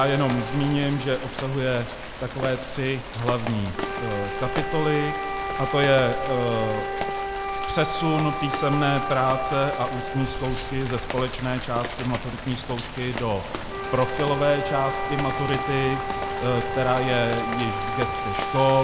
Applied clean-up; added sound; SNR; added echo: none; Wind instrument, woodwind instrument + Rain; 4 dB; none.